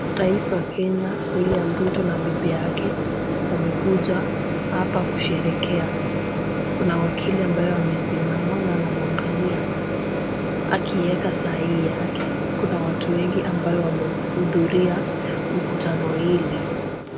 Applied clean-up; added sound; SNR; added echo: none; Microwave oven; -1 dB; none.